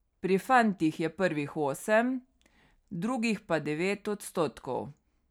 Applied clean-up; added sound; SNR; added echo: none; none; none; none.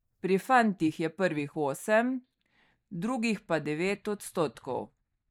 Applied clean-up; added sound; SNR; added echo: neural mask model DeepFilterNet 3.